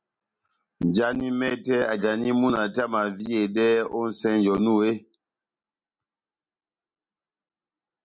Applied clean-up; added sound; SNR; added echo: none; none; none; none.